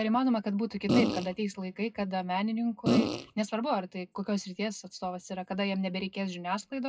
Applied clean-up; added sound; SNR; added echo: classical method WPE with log-MMSE.